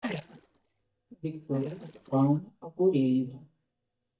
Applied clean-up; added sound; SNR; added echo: neural mask model DeepFilterNet 3.